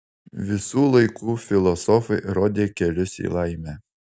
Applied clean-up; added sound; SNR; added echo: none; none; none; none.